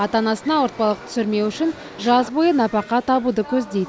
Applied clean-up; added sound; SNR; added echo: none; none; none; none.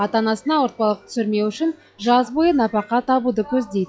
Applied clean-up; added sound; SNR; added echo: classical method log-MMSE.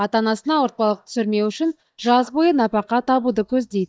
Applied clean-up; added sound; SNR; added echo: neural mask model DeepFilterNet 3.